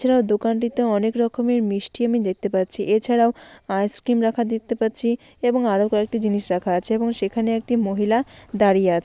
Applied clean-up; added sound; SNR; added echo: none; none; none; none.